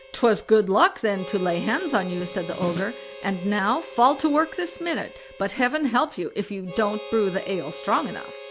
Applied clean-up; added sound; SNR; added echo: none; Harmonica + Snare drum; 14 dB; none.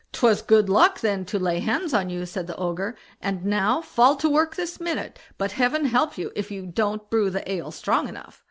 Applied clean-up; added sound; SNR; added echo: none; none; none; none.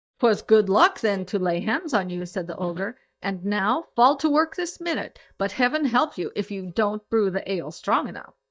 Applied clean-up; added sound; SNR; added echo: neural mask model DeepFilterNet 3.